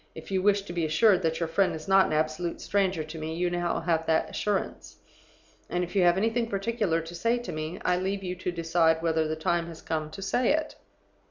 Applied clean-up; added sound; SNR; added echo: none; none; none; none.